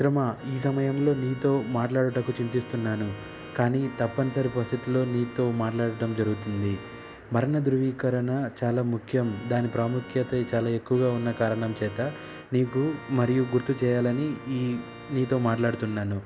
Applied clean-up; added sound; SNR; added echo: none; Organ; 17 dB; none.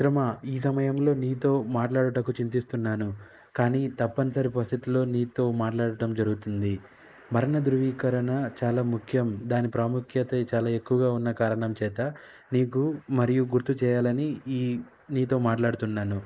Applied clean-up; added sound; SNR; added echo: neural mask model Resemble Enhance denoiser.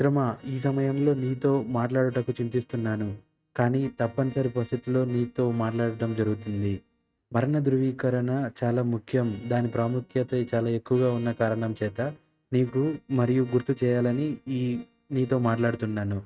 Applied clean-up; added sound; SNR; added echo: neural mask model RNNoise.